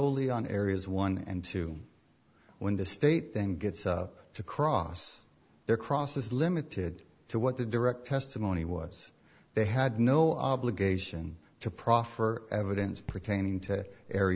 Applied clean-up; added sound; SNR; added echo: none; Raindrop / Drip; 15 dB; none.